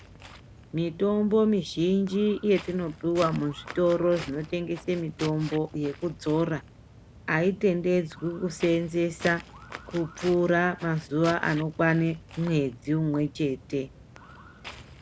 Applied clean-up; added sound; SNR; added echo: none; Walk, footsteps; 18 dB; none.